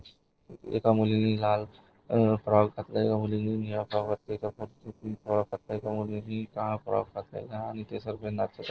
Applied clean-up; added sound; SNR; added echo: neural separator model SepFormer DNS4.